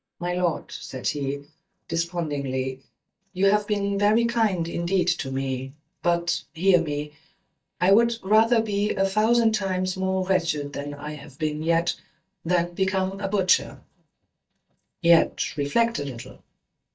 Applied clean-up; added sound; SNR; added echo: neural mask model DeepFilterNet 3.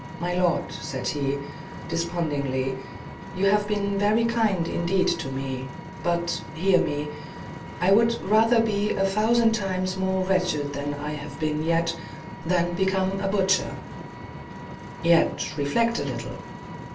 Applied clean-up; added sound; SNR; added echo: none; Vehicle; 12 dB; reverberation time 0.3 s.